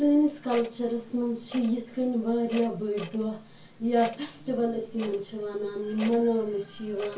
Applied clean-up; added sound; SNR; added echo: none; Clock; 18 dB; reverberation time 0.3 s.